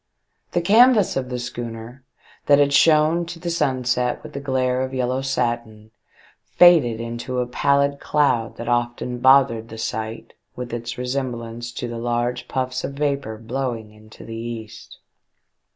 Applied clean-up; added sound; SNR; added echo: none; none; none; none.